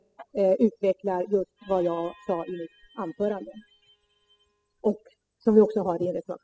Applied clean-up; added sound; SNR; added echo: classical method spectral subtraction.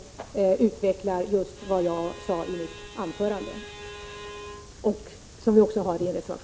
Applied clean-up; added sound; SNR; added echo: none; Bowed string instrument; 16 dB; none.